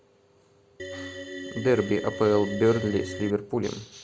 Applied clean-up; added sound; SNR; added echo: none; Organ; 10 dB; none.